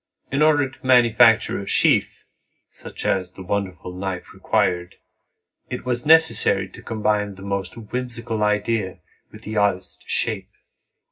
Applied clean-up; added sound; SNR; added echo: none; none; none; reverberation time 0.4 s.